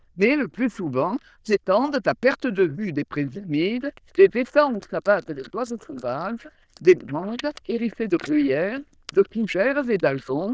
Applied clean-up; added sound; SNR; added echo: neural diffusion model UNIVERSE++.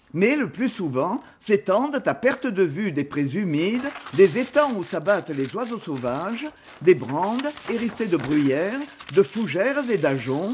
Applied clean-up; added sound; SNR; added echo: none; Tearing; 20 dB; none.